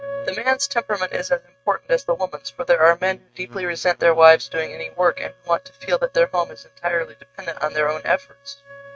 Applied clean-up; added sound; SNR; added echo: neural mask model RNNoise.